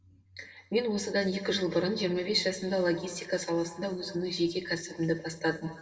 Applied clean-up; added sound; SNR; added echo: none; none; none; reverberation time 2.2 s.